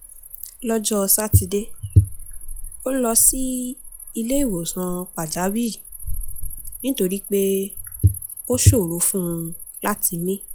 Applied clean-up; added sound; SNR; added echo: classical method log-MMSE.